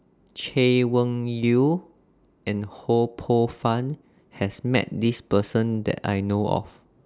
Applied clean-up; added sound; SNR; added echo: none; none; none; none.